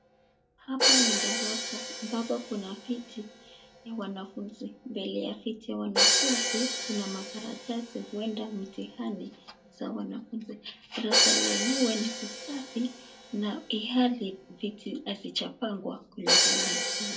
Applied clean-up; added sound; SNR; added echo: none; Crash cymbal; -3 dB; reverberation time 0.2 s.